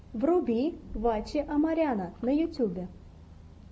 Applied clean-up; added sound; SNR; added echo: none; none; none; none.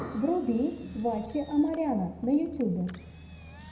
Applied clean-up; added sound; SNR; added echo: none; Engine; 16 dB; reverberation time 0.7 s.